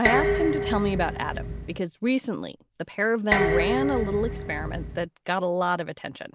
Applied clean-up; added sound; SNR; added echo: none; Dishes, pots, and pans; 1 dB; none.